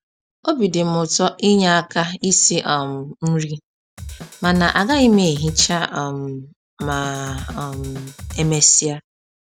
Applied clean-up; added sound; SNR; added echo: none; Drum kit; 14 dB; none.